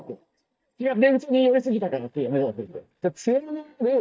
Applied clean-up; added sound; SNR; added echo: neural mask model DeepFilterNet 3.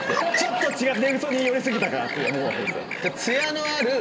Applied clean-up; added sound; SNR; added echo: none; Chirp, tweet; 5 dB; reverberation time 2.0 s.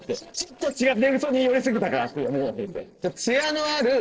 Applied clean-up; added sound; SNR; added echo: neural separator model SepFormer DNS4.